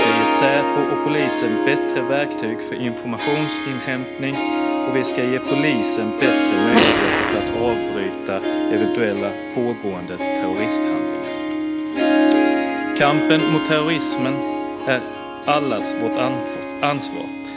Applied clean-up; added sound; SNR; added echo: none; Harp + Fart; -3 dB; none.